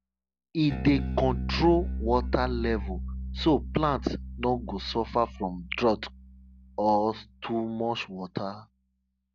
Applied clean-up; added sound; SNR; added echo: none; Bass guitar; 7 dB; none.